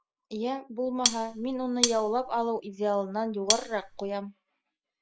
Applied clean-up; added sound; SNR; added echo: none; Cutlery, silverware; 1 dB; none.